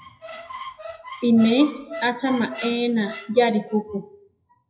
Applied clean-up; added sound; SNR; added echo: classical method WPE with log-MMSE.